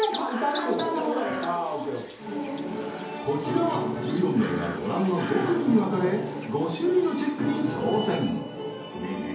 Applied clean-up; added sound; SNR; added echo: none; Chirp, tweet; 16 dB; reverberation time 2.2 s.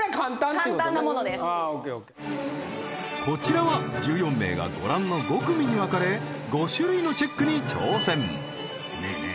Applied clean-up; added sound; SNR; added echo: none; none; none; none.